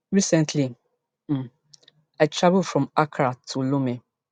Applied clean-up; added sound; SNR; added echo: none; none; none; none.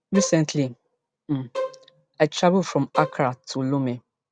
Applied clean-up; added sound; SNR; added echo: none; Bowed string instrument; 10 dB; none.